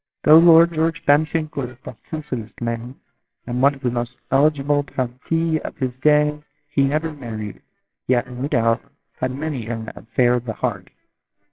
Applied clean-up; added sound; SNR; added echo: neural separator model SepFormer WHAMR!.